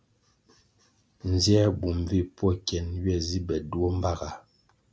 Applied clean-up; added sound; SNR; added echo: none; none; none; none.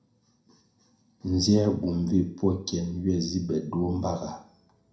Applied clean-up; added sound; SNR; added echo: none; none; none; reverberation time 0.4 s.